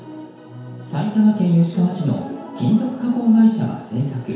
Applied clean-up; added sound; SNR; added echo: none; none; none; reverberation time 1.0 s.